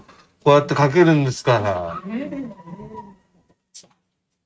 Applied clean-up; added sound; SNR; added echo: neural mask model RNNoise.